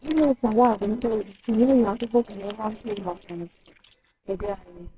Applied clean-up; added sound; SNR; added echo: neural separator model SepFormer WHAMR!.